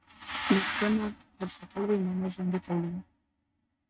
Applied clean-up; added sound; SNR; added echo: neural mask model RNNoise.